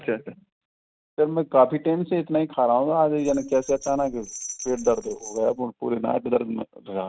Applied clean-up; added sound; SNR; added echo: neural mask model RNNoise.